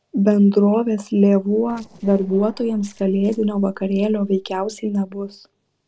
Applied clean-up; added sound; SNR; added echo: neural separator model SepFormer DNS4.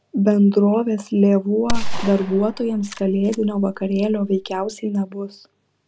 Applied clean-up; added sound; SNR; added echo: none; Gunshot, gunfire; 5 dB; none.